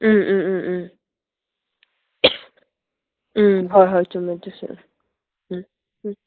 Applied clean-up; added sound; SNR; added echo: neural mask model Resemble Enhance denoiser.